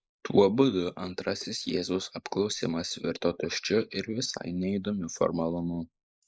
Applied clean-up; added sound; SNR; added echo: neural mask model Resemble Enhance denoiser.